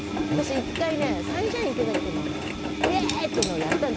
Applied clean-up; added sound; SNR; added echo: none; Engine; -1 dB; none.